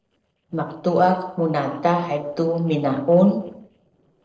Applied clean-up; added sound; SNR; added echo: neural separator model SepFormer DNS4.